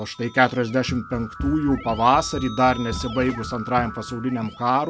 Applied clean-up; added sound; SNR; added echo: none; Run + Keyboard (musical); 12 dB; none.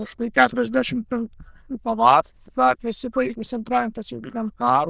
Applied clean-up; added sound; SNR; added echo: neural diffusion model UNIVERSE++.